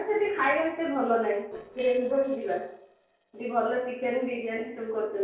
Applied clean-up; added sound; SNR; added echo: neural separator model SepFormer DNS4.